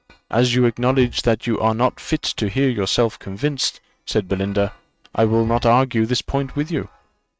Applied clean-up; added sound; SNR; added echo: neural mask model RNNoise.